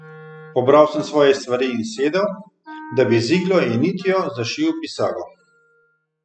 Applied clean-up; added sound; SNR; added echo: classical method spectral subtraction.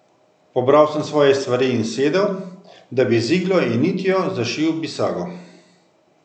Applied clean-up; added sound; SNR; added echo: none; none; none; none.